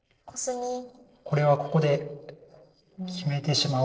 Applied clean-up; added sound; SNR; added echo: neural separator model SepFormer DNS4.